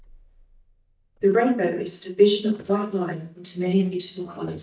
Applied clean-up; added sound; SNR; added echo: neural mask model DeepFilterNet 3.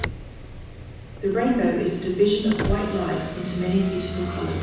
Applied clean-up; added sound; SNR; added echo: none; Motor vehicle (road); 8 dB; reverberation time 1.0 s.